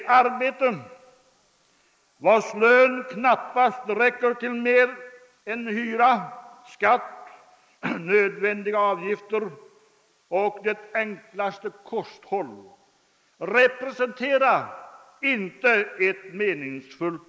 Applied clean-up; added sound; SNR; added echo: neural mask model Resemble Enhance denoiser.